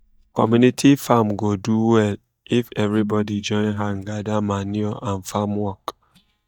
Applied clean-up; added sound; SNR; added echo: neural mask model DeepFilterNet 3.